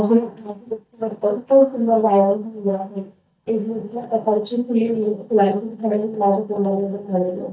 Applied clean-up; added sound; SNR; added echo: neural mask model DeepFilterNet 3.